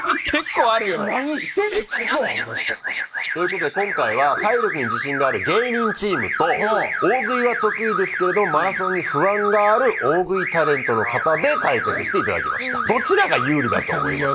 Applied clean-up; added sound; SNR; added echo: neural mask model Resemble Enhance denoiser.